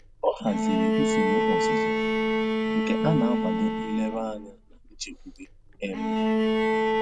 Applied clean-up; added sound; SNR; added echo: none; Bowed string instrument; -5 dB; none.